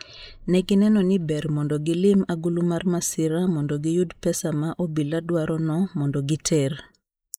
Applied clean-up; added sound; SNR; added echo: neural mask model Resemble Enhance denoiser.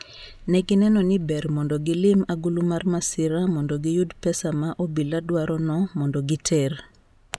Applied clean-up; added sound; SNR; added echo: none; none; none; none.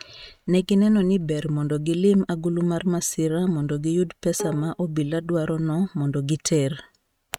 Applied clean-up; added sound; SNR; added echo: neural mask model RNNoise.